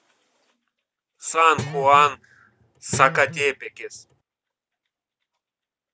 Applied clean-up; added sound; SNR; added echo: none; Guitar; 11 dB; none.